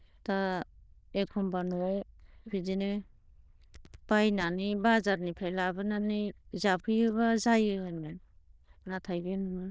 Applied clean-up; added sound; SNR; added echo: neural diffusion model UNIVERSE++.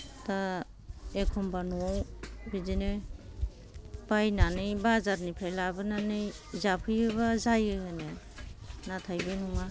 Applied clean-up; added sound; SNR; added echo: none; Hands; 6 dB; none.